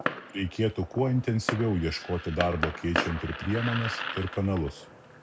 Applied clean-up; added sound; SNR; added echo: none; Fireworks; 6 dB; none.